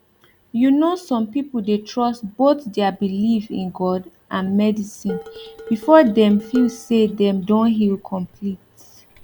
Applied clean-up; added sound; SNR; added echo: none; Dishes, pots, and pans; 15 dB; none.